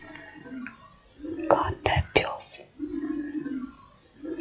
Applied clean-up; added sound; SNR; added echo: classical method log-MMSE.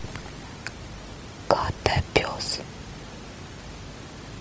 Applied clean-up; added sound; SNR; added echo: none; none; none; none.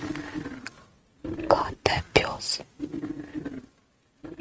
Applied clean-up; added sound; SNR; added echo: neural mask model RNNoise.